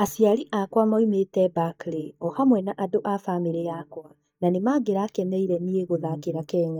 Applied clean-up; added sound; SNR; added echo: neural mask model DeepFilterNet 3.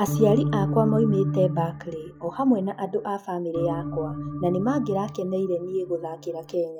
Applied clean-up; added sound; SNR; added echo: classical method log-MMSE.